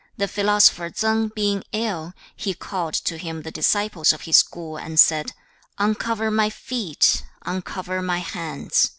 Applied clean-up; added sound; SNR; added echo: none; none; none; none.